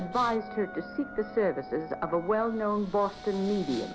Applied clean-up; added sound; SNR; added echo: none; Wind instrument, woodwind instrument + Respiratory sounds; 15 dB; none.